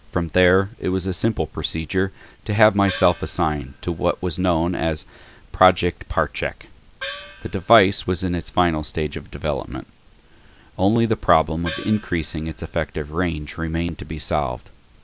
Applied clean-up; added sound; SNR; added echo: none; Gong; 15 dB; none.